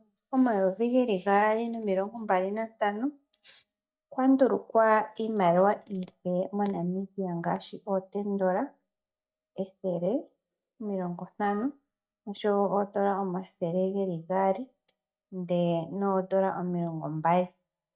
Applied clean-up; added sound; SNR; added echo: neural mask model DeepFilterNet 3.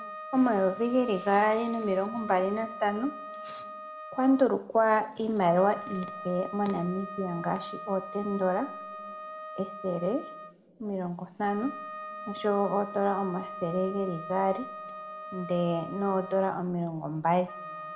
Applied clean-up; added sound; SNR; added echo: none; Wind instrument, woodwind instrument; 12 dB; reverberation time 1.7 s.